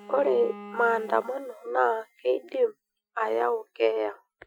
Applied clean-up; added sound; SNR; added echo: classical method Wiener filter.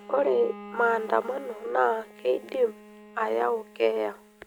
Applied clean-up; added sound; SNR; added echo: none; Bowed string instrument; 19 dB; none.